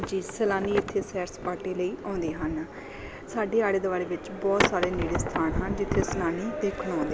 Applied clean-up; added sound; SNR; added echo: none; none; none; none.